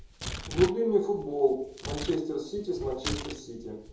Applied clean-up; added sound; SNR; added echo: none; Tearing; 9 dB; reverberation time 2.6 s.